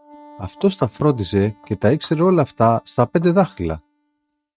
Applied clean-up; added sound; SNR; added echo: neural mask model RNNoise.